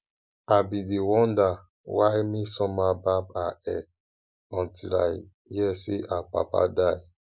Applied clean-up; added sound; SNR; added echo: none; none; none; none.